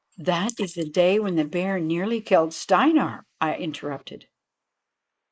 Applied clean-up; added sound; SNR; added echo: neural mask model Resemble Enhance denoiser.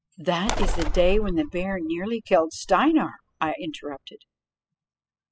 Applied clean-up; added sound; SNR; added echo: classical method spectral subtraction.